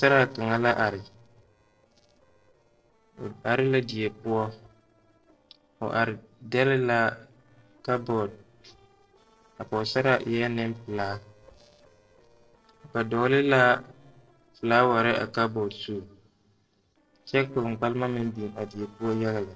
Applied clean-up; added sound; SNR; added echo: neural separator model SepFormer DNS4.